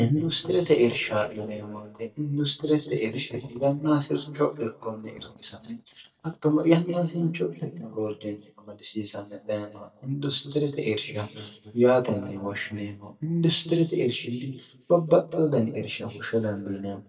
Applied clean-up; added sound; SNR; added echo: neural mask model DeepFilterNet 3.